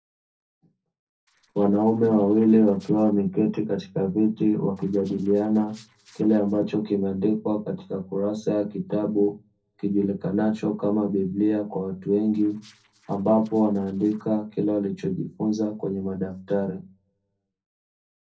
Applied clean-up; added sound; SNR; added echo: neural separator model SepFormer DNS4.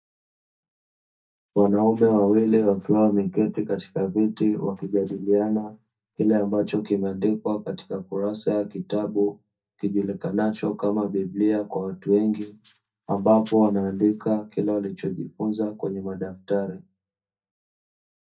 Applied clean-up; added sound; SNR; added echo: neural mask model DeepFilterNet 3.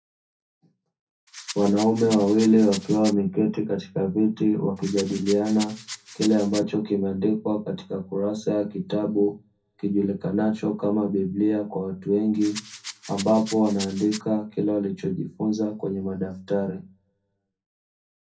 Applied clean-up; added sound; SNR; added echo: none; Rattle; 14 dB; reverberation time 0.3 s.